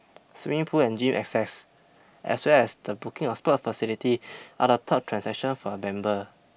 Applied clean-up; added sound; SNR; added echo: none; none; none; none.